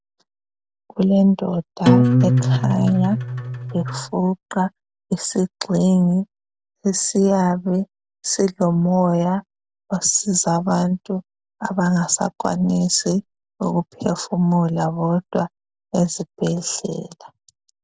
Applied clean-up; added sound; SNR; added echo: none; Acoustic guitar; -2 dB; none.